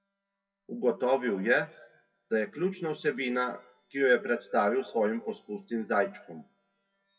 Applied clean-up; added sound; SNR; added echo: classical method WPE with log-MMSE.